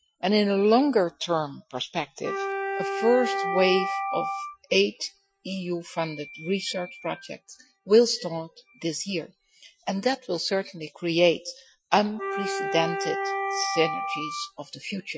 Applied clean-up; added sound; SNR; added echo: classical method Wiener filter.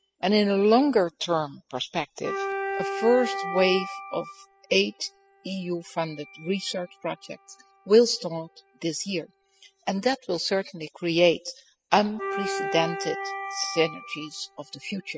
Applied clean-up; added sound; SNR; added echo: classical method spectral subtraction.